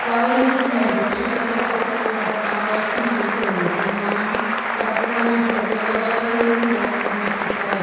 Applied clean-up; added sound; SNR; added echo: none; Applause / Cheering; 0 dB; reverberation time 2.0 s.